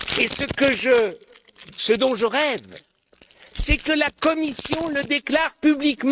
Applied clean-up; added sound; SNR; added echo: neural mask model RNNoise.